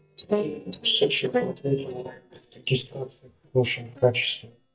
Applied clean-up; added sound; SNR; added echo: neural mask model DeepFilterNet 3.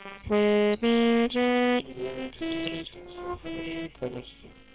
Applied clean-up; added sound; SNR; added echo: neural separator model SepFormer WHAMR!.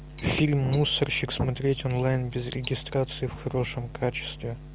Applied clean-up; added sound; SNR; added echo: none; none; none; none.